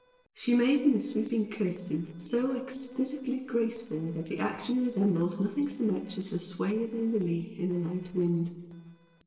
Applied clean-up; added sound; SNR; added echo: neural separator model SepFormer DNS4.